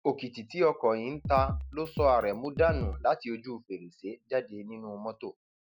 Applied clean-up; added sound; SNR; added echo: none; Drum kit; 5 dB; none.